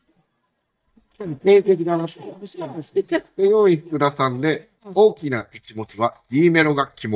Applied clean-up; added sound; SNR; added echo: neural mask model DeepFilterNet 3.